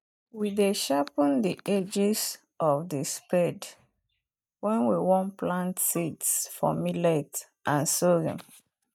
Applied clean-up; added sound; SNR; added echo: neural mask model DeepFilterNet 3.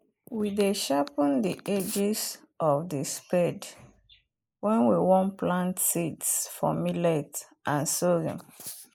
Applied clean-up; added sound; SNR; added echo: neural mask model Resemble Enhance denoiser.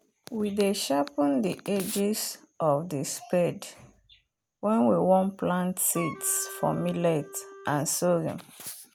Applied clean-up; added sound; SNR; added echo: none; Wind instrument, woodwind instrument; 15 dB; none.